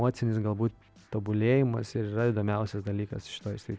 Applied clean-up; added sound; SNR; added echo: none; none; none; none.